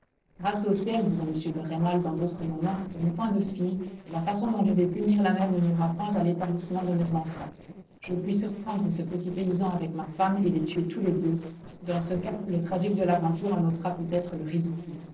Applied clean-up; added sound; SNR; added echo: neural separator model SepFormer DNS4.